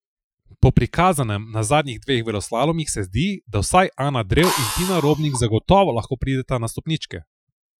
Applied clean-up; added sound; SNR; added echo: classical method Wiener filter.